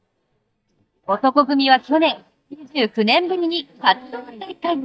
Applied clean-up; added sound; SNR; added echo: neural mask model DeepFilterNet 3.